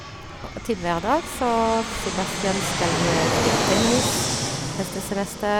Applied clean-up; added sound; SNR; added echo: none; Fixed-wing aircraft, airplane; 0 dB; none.